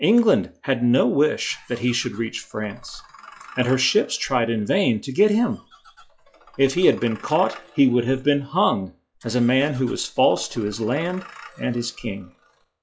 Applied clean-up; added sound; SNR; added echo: classical method log-MMSE.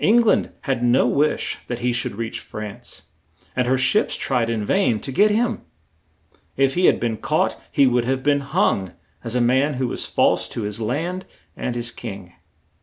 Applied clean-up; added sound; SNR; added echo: none; none; none; none.